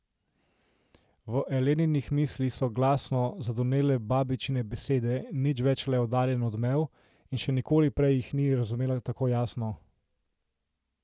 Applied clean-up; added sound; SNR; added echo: none; none; none; none.